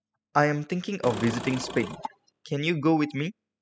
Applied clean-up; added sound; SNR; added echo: classical method spectral subtraction.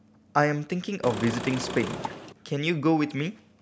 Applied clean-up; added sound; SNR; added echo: none; Engine / Car; 7 dB; none.